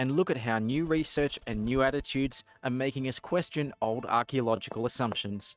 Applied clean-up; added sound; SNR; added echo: neural mask model RNNoise.